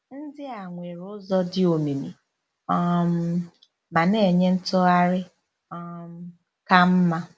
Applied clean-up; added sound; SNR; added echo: none; none; none; none.